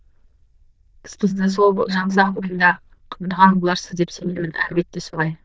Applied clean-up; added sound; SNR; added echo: neural diffusion model UNIVERSE++.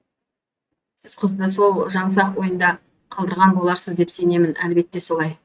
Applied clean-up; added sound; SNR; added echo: neural mask model RNNoise.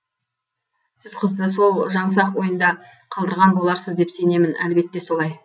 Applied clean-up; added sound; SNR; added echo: none; none; none; none.